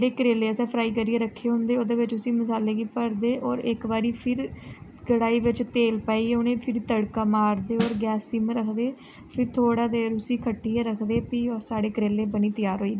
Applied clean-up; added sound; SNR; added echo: none; Snare drum; 13 dB; none.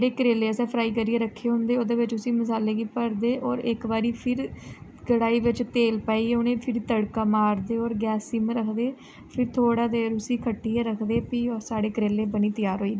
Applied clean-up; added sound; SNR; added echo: none; none; none; none.